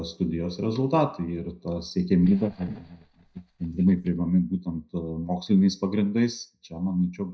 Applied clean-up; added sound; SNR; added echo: neural mask model DeepFilterNet 3.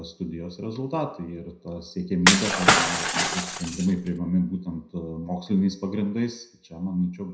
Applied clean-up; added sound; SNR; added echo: none; Shatter / Crushing; -5 dB; reverberation time 0.5 s.